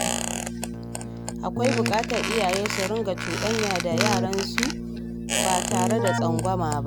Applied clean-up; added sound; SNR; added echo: none; Squeak + Keyboard (musical); -1 dB; none.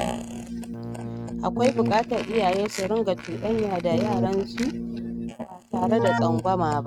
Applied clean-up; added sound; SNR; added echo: neural mask model RNNoise.